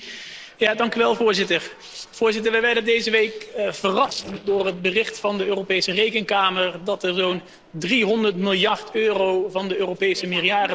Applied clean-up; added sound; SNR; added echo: neural separator model SepFormer DNS4.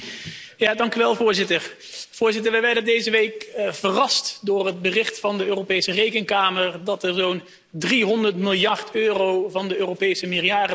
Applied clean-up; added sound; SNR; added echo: none; none; none; none.